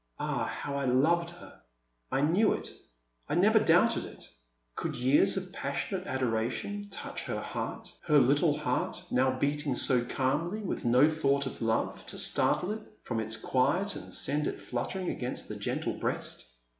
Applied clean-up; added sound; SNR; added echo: none; none; none; none.